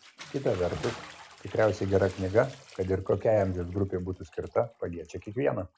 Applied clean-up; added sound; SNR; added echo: none; Bathtub (filling or washing) / Splash, splatter; 18 dB; none.